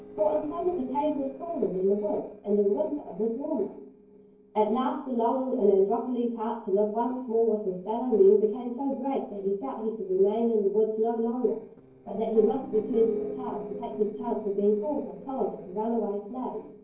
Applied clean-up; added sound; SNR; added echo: neural separator model SepFormer DNS4.